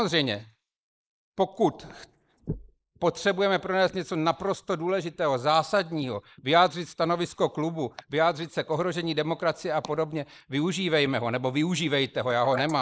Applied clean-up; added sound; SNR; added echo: neural mask model Resemble Enhance denoiser.